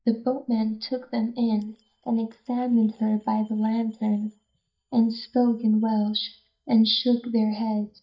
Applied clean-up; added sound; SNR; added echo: neural mask model DeepFilterNet 3.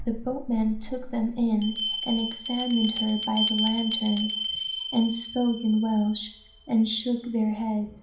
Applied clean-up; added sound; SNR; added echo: none; Bell; 2 dB; reverberation time 0.5 s.